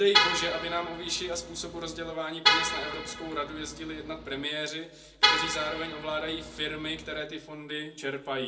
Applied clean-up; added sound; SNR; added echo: none; Vehicle horn, car horn, honking; -3 dB; reverberation time 0.2 s.